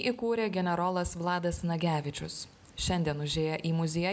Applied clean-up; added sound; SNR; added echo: none; none; none; none.